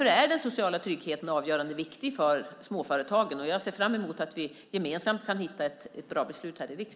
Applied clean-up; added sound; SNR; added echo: none; none; none; none.